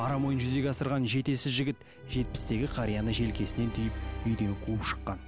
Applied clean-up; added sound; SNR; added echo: none; none; none; none.